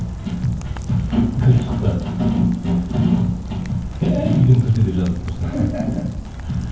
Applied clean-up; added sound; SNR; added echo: none; Rain; 13 dB; reverberation time 0.9 s.